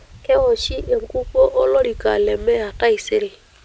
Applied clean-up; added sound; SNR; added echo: none; Wind; 17 dB; none.